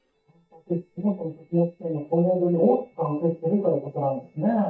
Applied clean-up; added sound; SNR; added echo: neural mask model DeepFilterNet 3.